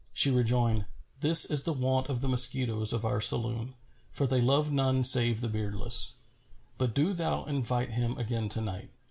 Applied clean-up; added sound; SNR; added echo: neural mask model Resemble Enhance denoiser.